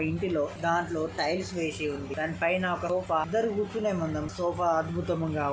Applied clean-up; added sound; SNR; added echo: none; none; none; none.